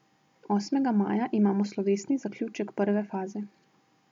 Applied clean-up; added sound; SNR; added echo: none; none; none; none.